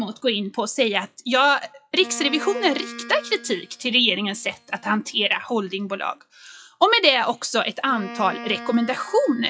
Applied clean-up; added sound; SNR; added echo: classical method WPE with log-MMSE.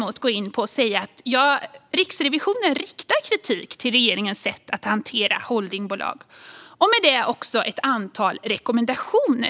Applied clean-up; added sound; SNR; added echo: none; none; none; none.